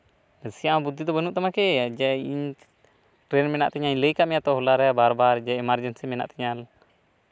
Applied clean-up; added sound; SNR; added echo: none; none; none; none.